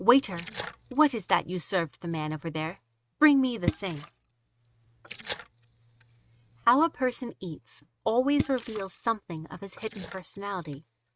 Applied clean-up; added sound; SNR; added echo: neural mask model RNNoise.